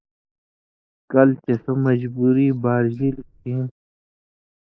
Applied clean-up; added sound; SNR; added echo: neural mask model Resemble Enhance denoiser.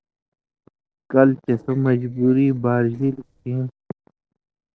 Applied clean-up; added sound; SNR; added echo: neural separator model SepFormer DNS4.